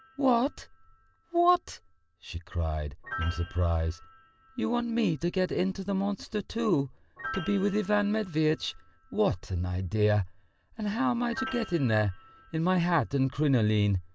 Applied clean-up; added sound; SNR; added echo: none; Piano; 18 dB; none.